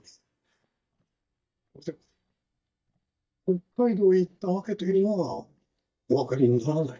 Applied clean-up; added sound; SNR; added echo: neural mask model DeepFilterNet 3.